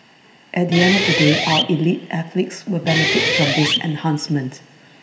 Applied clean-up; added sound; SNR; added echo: none; Guitar; 1 dB; reverberation time 1.4 s.